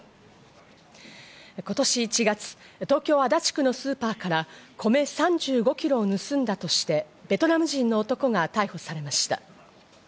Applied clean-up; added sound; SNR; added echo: none; none; none; none.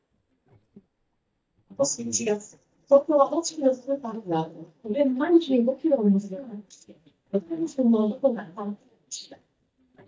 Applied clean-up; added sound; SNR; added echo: neural mask model DeepFilterNet 3.